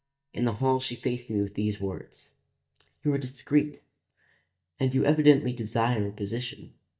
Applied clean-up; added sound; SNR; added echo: neural mask model DeepFilterNet 3.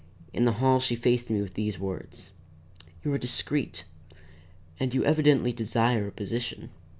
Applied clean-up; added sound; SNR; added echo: none; none; none; none.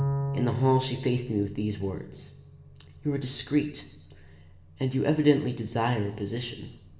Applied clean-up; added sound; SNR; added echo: none; Bowed string instrument; 9 dB; reverberation time 0.8 s.